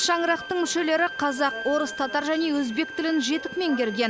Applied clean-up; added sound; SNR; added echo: none; Bowed string instrument; 11 dB; none.